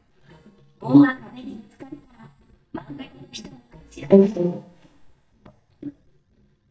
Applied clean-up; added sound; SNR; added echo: neural mask model DeepFilterNet 3.